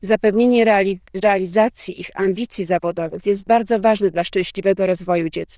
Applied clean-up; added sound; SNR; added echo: neural diffusion model UNIVERSE++.